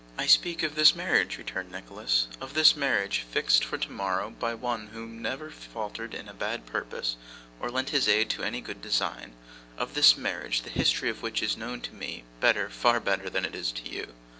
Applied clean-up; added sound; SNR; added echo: none; none; none; none.